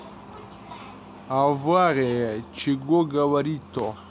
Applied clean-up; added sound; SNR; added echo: none; none; none; none.